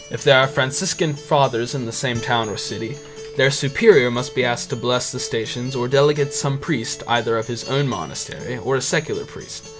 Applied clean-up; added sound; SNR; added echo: none; Acoustic guitar; 17 dB; none.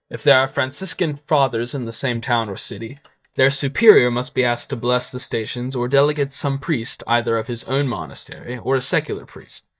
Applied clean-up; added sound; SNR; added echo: neural mask model DeepFilterNet 3.